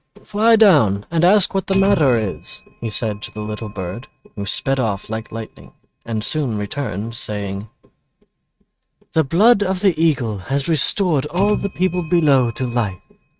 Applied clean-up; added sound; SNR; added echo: neural mask model RNNoise.